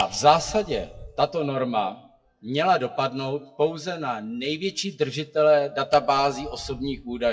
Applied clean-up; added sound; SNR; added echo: classical method WPE with log-MMSE.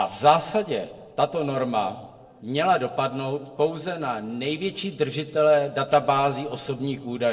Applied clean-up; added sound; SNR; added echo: neural separator model SepFormer DNS4.